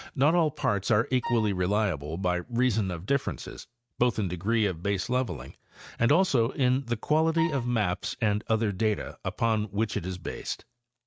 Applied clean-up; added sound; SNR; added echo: neural mask model RNNoise.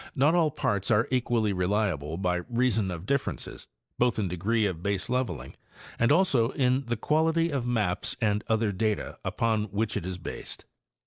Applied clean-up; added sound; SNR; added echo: neural mask model Resemble Enhance denoiser.